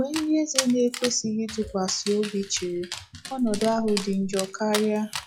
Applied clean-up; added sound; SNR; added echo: classical method log-MMSE.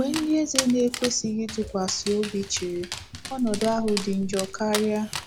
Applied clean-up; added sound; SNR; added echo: none; Dog; 9 dB; none.